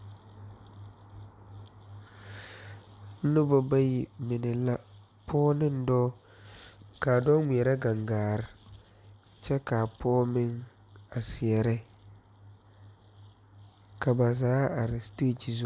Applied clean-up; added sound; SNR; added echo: none; none; none; none.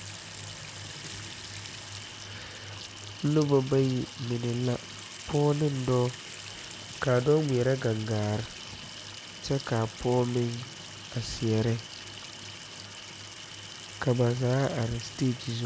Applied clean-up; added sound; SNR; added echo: none; Sink (filling or washing) / Water tap, faucet; 13 dB; none.